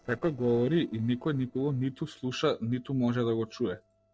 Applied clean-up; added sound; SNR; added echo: neural separator model SepFormer DNS4.